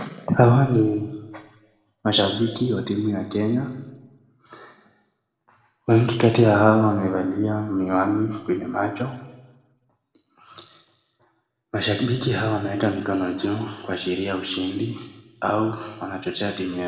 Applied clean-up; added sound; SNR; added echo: none; none; none; reverberation time 1.0 s.